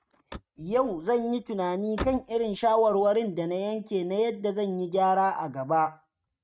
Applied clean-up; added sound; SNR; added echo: neural mask model RNNoise.